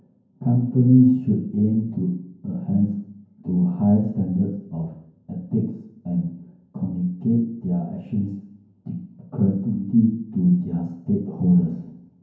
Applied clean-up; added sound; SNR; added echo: none; none; none; reverberation time 0.9 s.